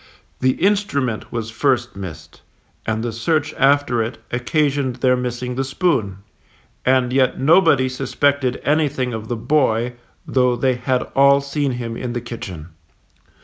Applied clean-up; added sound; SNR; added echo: none; none; none; none.